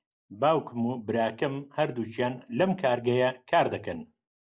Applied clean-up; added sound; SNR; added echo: neural mask model Resemble Enhance denoiser.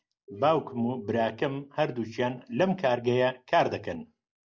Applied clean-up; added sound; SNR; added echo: none; Telephone; 16 dB; none.